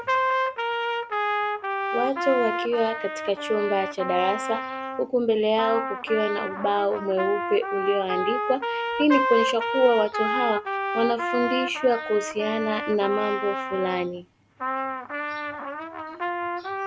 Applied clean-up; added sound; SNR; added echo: none; Trumpet; 3 dB; none.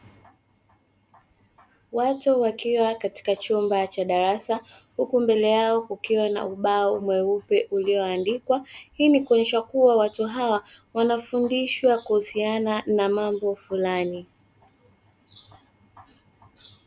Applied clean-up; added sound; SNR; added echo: none; none; none; none.